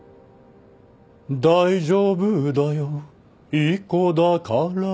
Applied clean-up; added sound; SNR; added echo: none; none; none; none.